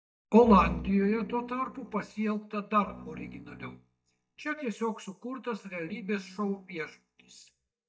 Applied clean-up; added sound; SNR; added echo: neural mask model DeepFilterNet 3.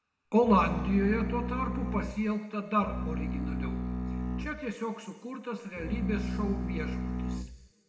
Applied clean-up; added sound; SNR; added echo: none; Bowed string instrument; 2 dB; reverberation time 1.9 s.